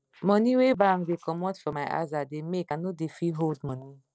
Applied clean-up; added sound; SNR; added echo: neural separator model SepFormer DNS4.